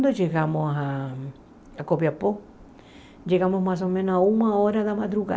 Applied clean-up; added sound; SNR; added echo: none; none; none; none.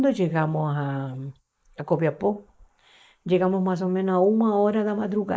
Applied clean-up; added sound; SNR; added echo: neural mask model Resemble Enhance denoiser.